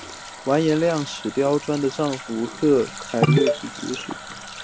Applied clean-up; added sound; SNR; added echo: none; Water tap, faucet; 14 dB; none.